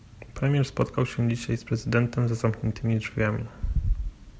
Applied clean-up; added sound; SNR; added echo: none; none; none; none.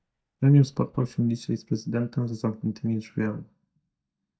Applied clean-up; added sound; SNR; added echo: neural mask model DeepFilterNet 3.